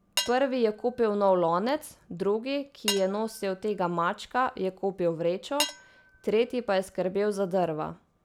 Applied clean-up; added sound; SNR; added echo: none; Cutlery, silverware / Dishes, pots, and pans; 12 dB; none.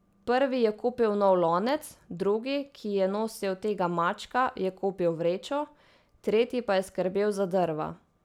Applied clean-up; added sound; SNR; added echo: none; none; none; none.